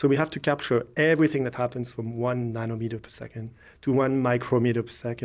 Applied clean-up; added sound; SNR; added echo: none; none; none; none.